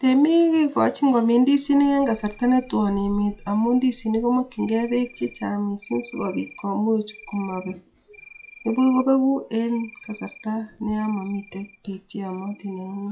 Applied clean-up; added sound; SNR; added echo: classical method log-MMSE.